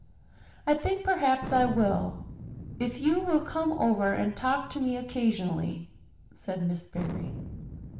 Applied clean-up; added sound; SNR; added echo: none; Thunder; 13 dB; reverberation time 0.6 s.